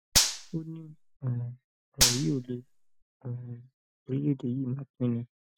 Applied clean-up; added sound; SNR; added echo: none; Gunshot, gunfire; -4 dB; none.